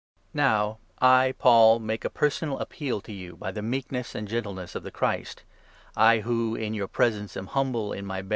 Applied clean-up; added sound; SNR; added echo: none; none; none; none.